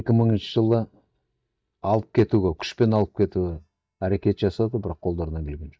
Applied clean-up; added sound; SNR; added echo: neural mask model DeepFilterNet 3.